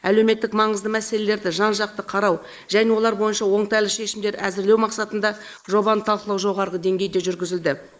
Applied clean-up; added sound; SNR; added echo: neural mask model Resemble Enhance denoiser.